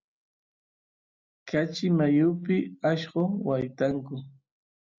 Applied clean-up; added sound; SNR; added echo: none; none; none; none.